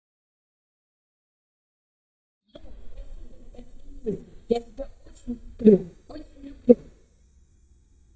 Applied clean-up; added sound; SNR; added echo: neural mask model DeepFilterNet 3.